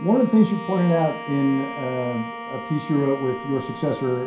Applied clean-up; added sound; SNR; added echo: none; Bowed string instrument; 12 dB; reverberation time 0.5 s.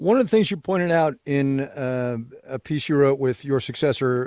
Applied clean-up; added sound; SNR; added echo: none; none; none; none.